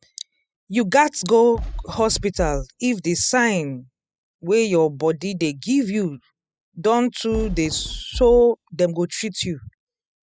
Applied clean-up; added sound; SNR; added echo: classical method spectral subtraction.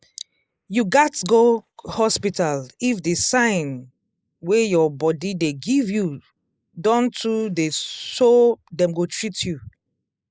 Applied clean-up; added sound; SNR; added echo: neural mask model Resemble Enhance denoiser.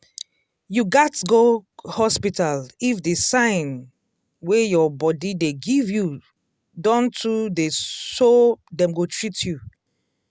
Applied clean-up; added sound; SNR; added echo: none; none; none; none.